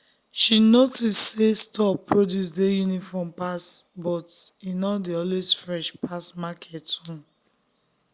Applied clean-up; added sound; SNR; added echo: none; none; none; none.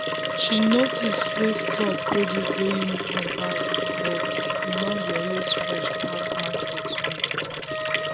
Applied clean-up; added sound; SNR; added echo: none; Wind instrument, woodwind instrument + Liquid; -2 dB; none.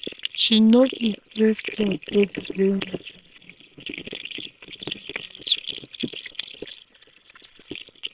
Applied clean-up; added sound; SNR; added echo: neural separator model SepFormer WHAM!.